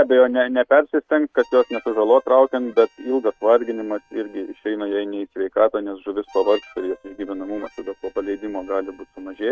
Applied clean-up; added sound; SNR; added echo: neural mask model RNNoise.